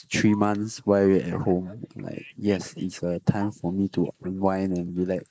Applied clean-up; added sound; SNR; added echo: neural mask model Resemble Enhance denoiser.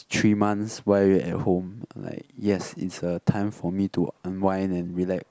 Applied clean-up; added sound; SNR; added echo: none; none; none; none.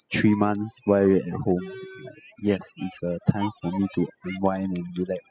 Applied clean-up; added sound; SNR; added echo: classical method spectral subtraction.